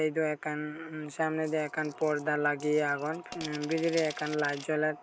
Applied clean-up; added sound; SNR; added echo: none; Coin (dropping); 17 dB; none.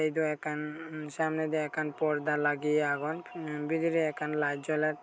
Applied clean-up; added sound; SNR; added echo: none; none; none; none.